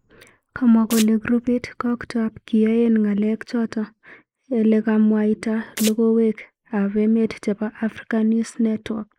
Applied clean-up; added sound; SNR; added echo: neural mask model Resemble Enhance denoiser.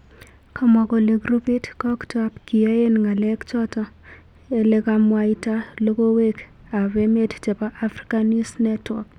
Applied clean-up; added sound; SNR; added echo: none; none; none; none.